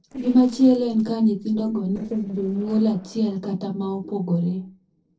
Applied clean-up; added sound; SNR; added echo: neural separator model SepFormer DNS4.